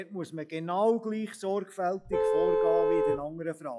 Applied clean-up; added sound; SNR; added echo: classical method log-MMSE.